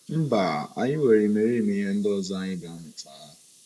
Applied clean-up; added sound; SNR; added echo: neural mask model Resemble Enhance denoiser.